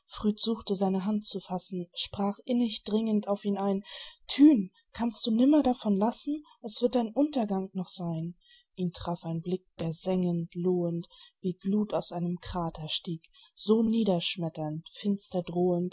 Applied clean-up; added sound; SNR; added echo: none; none; none; none.